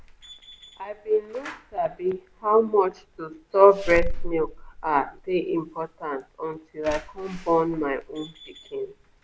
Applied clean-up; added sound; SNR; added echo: none; Slam / Alarm; 9 dB; none.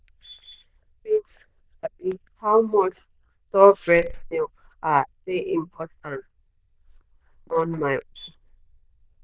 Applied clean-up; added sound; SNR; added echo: neural diffusion model UNIVERSE++.